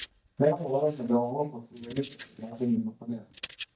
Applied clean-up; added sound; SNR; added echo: neural mask model DeepFilterNet 3.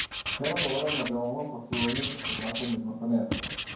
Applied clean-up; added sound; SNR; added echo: none; Writing; 3 dB; reverberation time 0.9 s.